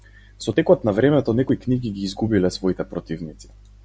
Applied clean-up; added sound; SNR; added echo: none; none; none; none.